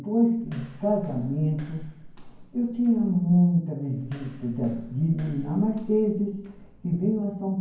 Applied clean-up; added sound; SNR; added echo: none; Walk, footsteps; 19 dB; reverberation time 0.9 s.